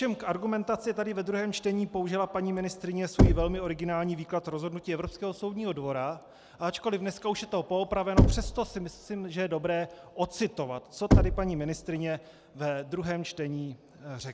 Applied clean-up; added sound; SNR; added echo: none; Knock / Wood; -2 dB; none.